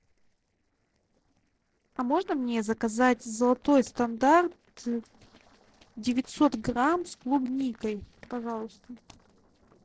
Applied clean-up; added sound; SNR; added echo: neural separator model SepFormer DNS4.